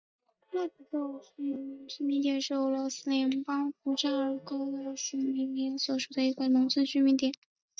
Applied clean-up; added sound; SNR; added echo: neural mask model DeepFilterNet 3.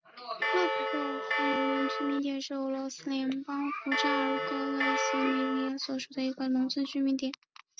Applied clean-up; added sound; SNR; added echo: none; Bell; -2 dB; none.